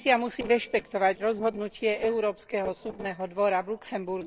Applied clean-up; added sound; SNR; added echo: neural separator model SepFormer DNS4.